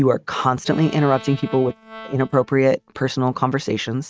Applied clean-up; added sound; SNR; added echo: neural mask model RNNoise.